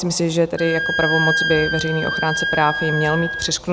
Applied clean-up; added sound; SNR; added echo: none; Wind instrument, woodwind instrument; 2 dB; none.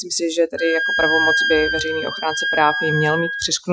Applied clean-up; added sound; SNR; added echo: classical method Wiener filter.